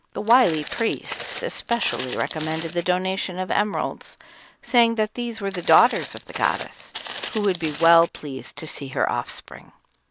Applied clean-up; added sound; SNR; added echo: none; Walk, footsteps; 5 dB; none.